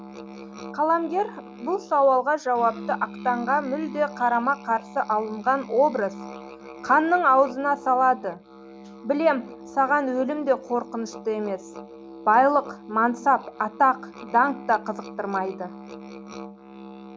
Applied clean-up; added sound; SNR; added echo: none; Musical instrument; 16 dB; none.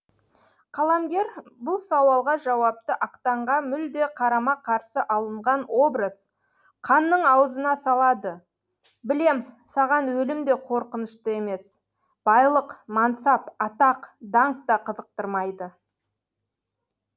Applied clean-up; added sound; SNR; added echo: none; none; none; none.